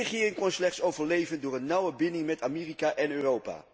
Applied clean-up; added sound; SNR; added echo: none; none; none; none.